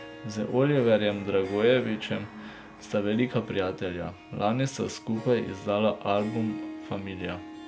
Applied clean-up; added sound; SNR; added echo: none; Harp; 15 dB; none.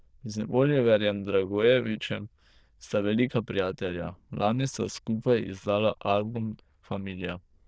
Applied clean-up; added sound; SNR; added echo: neural diffusion model UNIVERSE++.